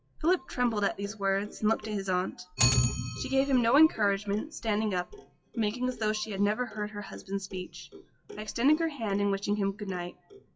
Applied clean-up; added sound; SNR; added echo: classical method WPE with log-MMSE.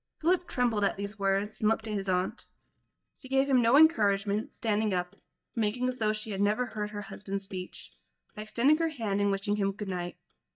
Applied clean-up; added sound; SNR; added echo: neural mask model DeepFilterNet 3.